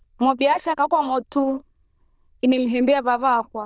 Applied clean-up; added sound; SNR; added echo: neural diffusion model UNIVERSE++.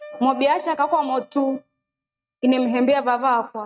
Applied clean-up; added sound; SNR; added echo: neural mask model RNNoise.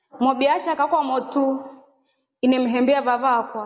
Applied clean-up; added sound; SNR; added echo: none; none; none; none.